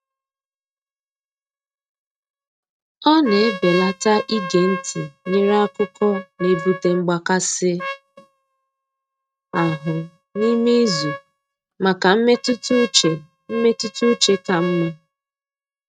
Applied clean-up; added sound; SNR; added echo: neural mask model RNNoise.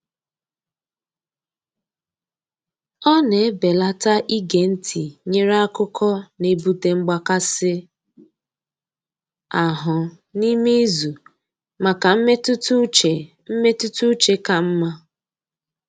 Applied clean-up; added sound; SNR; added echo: none; none; none; none.